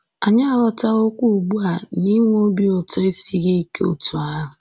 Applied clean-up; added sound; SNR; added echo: none; none; none; none.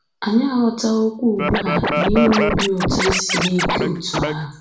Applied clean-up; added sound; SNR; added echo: none; Scratching (performance technique); 1 dB; reverberation time 0.5 s.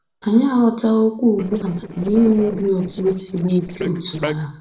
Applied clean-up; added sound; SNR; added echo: neural separator model SepFormer DNS4.